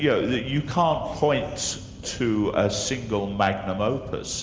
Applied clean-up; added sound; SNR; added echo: none; none; none; none.